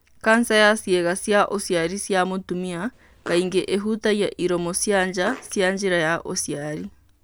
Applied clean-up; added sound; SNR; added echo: none; Fart; 17 dB; none.